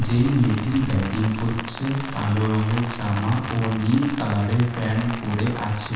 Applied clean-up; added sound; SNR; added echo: none; Rain; 10 dB; reverberation time 1.1 s.